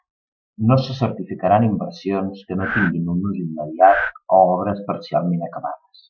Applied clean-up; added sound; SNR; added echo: classical method Wiener filter.